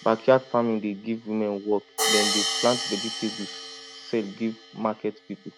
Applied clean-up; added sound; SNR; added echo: none; Hi-hat; 5 dB; none.